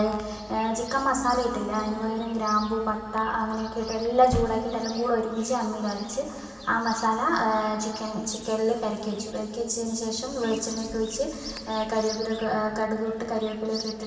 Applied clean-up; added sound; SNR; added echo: none; Chirp, tweet; 14 dB; reverberation time 2.4 s.